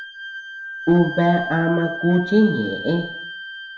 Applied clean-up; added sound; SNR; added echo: none; Wind instrument, woodwind instrument; 11 dB; reverberation time 0.7 s.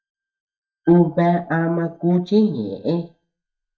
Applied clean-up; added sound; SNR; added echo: neural mask model DeepFilterNet 3.